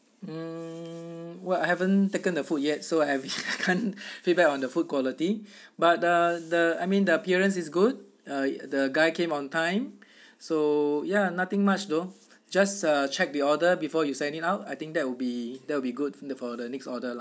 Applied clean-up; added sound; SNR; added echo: none; none; none; none.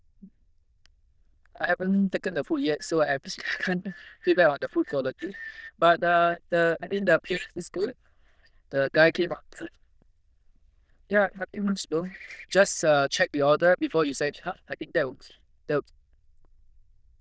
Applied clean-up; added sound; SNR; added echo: neural diffusion model UNIVERSE++.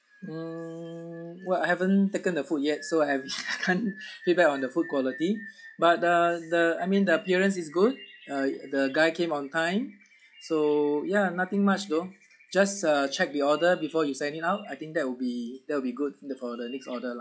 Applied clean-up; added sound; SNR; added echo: classical method log-MMSE.